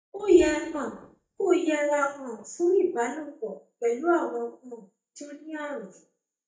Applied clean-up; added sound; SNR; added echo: neural mask model DeepFilterNet 3.